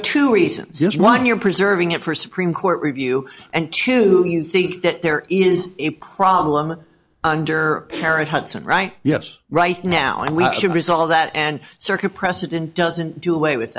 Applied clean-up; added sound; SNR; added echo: none; none; none; none.